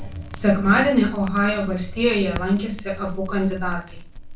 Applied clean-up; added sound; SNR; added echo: none; Crackle; 12 dB; reverberation time 0.3 s.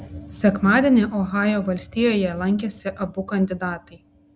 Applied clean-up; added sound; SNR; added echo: none; none; none; none.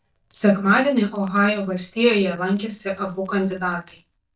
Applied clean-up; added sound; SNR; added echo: neural mask model DeepFilterNet 3.